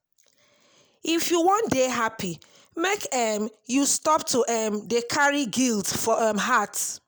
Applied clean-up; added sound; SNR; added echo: none; none; none; none.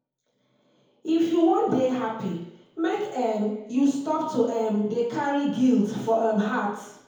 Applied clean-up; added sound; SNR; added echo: none; none; none; reverberation time 2.0 s.